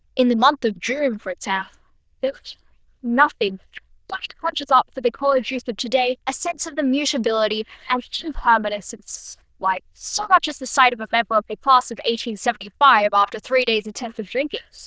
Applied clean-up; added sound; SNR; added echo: neural diffusion model UNIVERSE++.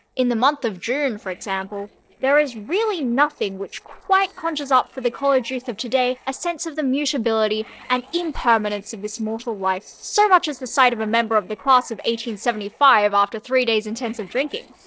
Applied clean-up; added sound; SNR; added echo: neural separator model SepFormer DNS4.